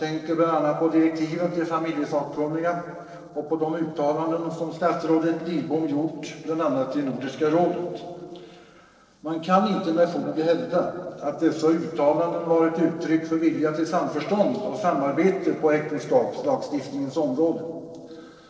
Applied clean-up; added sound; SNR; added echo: neural separator model SepFormer DNS4.